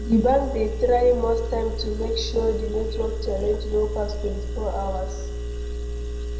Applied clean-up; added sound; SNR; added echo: none; Engine; 4 dB; reverberation time 0.7 s.